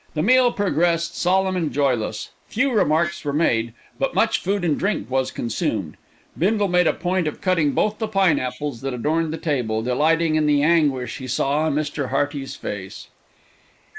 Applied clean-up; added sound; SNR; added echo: neural mask model Resemble Enhance denoiser.